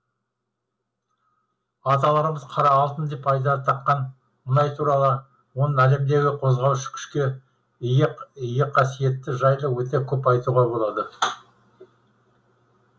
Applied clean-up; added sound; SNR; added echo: none; none; none; none.